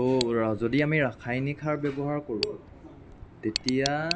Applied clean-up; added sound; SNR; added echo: none; Tick; 11 dB; none.